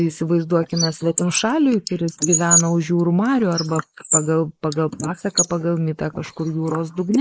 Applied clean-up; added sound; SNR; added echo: neural mask model Resemble Enhance denoiser.